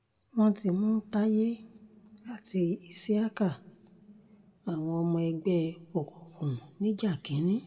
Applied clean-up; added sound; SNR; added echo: none; none; none; reverberation time 2.3 s.